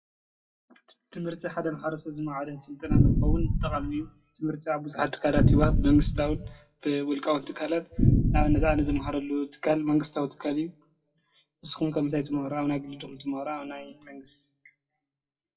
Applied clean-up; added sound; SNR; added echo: classical method WPE with log-MMSE.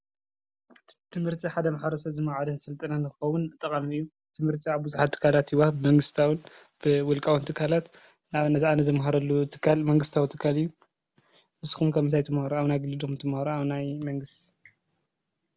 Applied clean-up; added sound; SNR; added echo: none; none; none; none.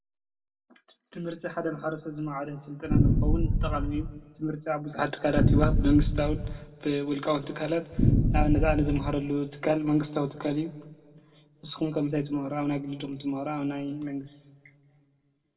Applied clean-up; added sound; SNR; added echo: none; Boom; -5 dB; reverberation time 0.9 s.